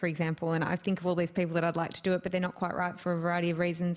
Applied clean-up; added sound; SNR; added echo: none; none; none; none.